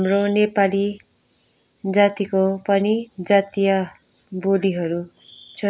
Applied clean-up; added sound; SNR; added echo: none; none; none; none.